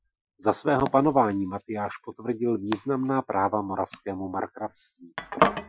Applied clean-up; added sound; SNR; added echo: classical method Wiener filter.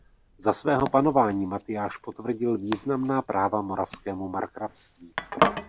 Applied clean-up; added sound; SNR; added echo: none; Domestic sounds, home sounds; 7 dB; none.